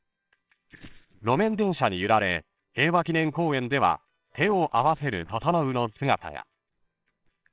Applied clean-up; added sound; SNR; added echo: neural separator model SepFormer WHAMR!.